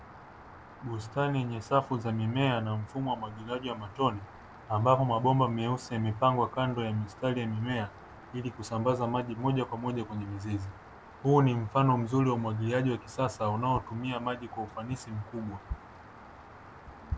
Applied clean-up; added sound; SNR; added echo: none; Rain; 19 dB; none.